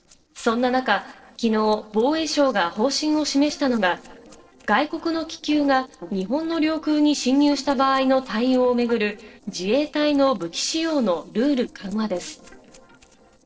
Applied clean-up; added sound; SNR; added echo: neural separator model SepFormer DNS4.